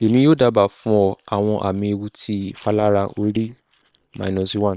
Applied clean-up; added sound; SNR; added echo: neural separator model SepFormer WHAM!.